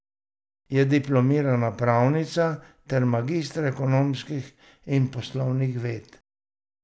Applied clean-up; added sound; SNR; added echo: none; none; none; none.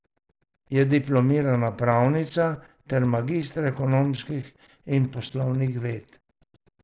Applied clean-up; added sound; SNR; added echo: neural separator model SepFormer DNS4.